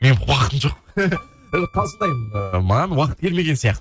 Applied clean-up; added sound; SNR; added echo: neural mask model RNNoise.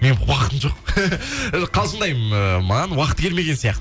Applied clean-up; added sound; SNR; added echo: none; none; none; none.